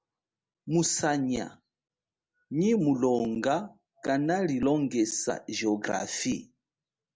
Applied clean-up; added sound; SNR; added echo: none; none; none; none.